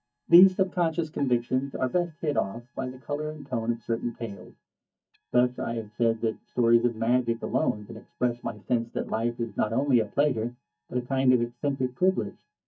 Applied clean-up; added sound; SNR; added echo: neural mask model DeepFilterNet 3.